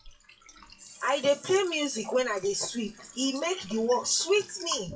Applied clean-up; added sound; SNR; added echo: classical method WPE with log-MMSE.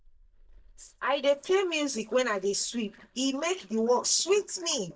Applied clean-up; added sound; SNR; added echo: neural mask model DeepFilterNet 3.